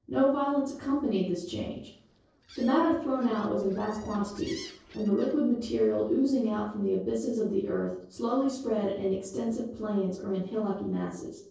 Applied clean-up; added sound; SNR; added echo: neural separator model SepFormer DNS4.